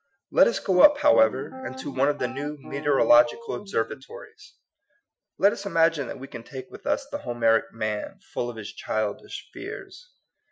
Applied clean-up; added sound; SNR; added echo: classical method Wiener filter.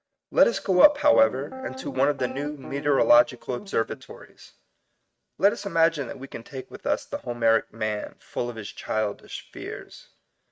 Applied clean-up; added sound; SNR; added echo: neural mask model RNNoise.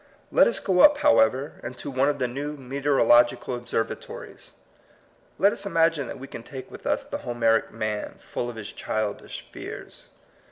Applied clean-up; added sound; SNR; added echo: none; none; none; none.